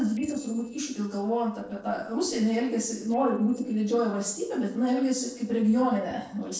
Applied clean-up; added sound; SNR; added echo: neural separator model SepFormer DNS4.